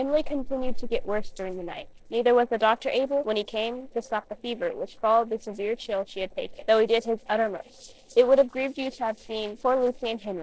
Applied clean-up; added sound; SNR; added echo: neural separator model SepFormer DNS4.